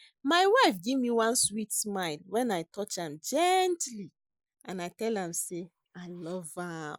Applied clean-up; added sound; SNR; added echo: neural mask model Resemble Enhance denoiser.